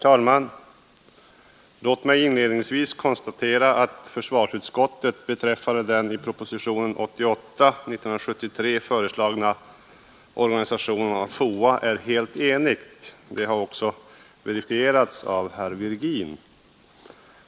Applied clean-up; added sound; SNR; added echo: neural mask model Resemble Enhance denoiser.